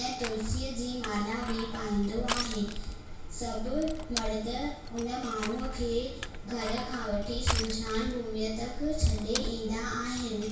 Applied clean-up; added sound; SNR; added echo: none; Crushing; 5 dB; reverberation time 0.6 s.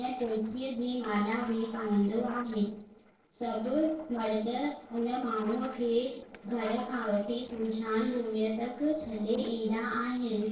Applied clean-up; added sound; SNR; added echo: neural separator model SepFormer DNS4.